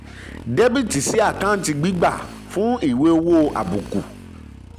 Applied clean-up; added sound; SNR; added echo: none; Motorcycle; 16 dB; none.